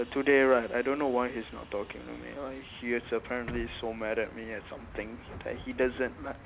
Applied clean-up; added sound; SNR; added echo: none; Bus; 16 dB; none.